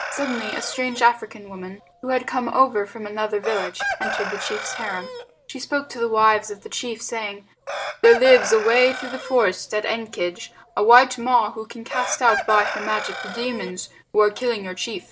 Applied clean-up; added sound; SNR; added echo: none; Chicken, rooster; 10 dB; none.